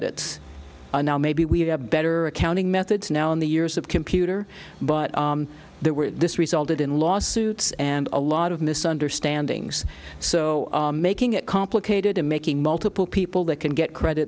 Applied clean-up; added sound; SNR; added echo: none; none; none; none.